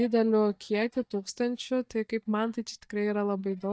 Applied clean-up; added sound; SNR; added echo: neural mask model DeepFilterNet 3.